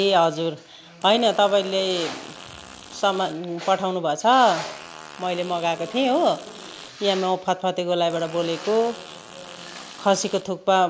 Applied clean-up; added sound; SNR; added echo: none; Fart; 19 dB; none.